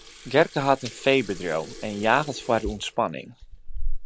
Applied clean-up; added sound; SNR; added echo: none; Sink (filling or washing) / Water tap, faucet; 6 dB; none.